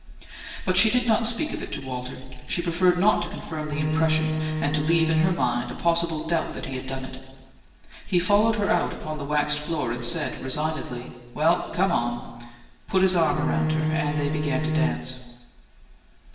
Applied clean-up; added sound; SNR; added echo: none; Bowed string instrument; 1 dB; reverberation time 1.2 s.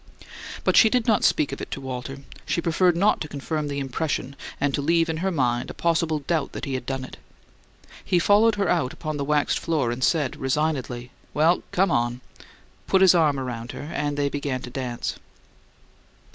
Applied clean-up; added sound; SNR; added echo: none; none; none; none.